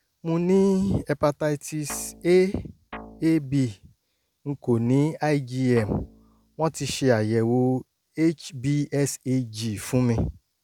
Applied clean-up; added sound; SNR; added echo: none; Guitar; 20 dB; none.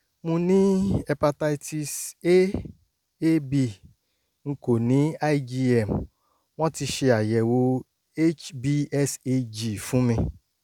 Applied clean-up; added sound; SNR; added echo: none; none; none; none.